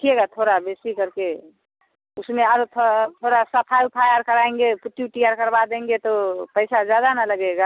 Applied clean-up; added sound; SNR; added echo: none; none; none; none.